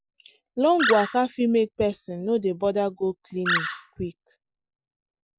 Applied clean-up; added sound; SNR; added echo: neural mask model Resemble Enhance denoiser.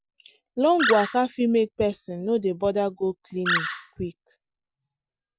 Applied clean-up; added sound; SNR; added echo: none; Animal; 3 dB; none.